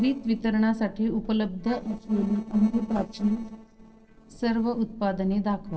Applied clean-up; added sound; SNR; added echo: neural separator model SepFormer DNS4.